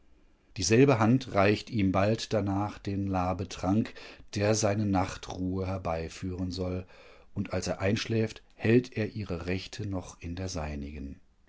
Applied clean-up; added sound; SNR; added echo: none; none; none; none.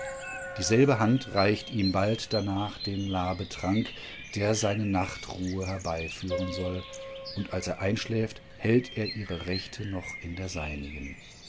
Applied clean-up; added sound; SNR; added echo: none; Bird vocalization, bird call, bird song + Piano; 11 dB; none.